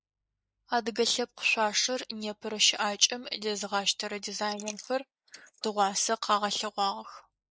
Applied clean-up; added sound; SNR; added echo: neural mask model Resemble Enhance denoiser.